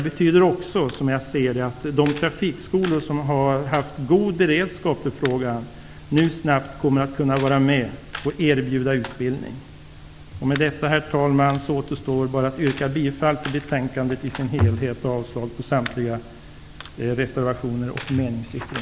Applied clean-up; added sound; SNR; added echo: none; Coin (dropping); 18 dB; none.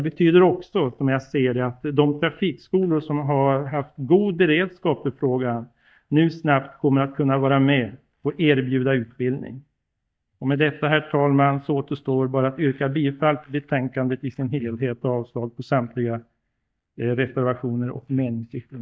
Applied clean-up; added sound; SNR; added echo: neural mask model DeepFilterNet 3.